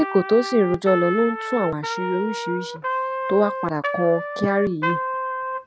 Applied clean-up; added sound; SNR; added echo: none; Trumpet; 5 dB; none.